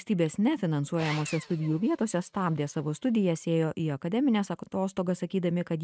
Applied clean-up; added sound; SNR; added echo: neural mask model RNNoise.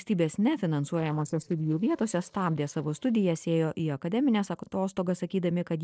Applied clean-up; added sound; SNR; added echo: neural separator model SepFormer DNS4.